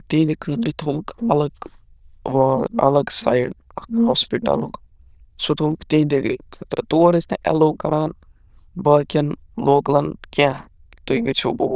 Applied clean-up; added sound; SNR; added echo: neural diffusion model UNIVERSE++.